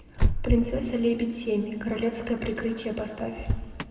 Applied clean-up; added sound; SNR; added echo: none; Motor vehicle (road); 3 dB; reverberation time 2.0 s.